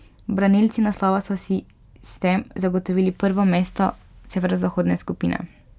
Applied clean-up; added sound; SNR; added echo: none; none; none; none.